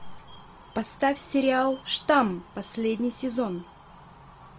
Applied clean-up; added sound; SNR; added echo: none; none; none; none.